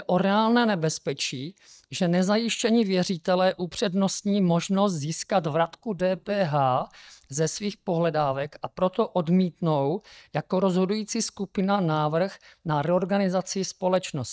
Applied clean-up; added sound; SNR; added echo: neural mask model DeepFilterNet 3.